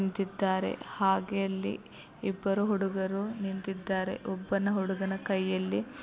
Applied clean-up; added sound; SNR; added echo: none; none; none; none.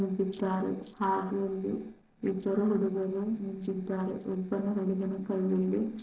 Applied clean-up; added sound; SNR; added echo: neural separator model SepFormer DNS4.